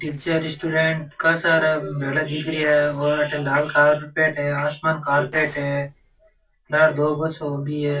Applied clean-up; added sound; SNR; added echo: neural separator model SepFormer DNS4.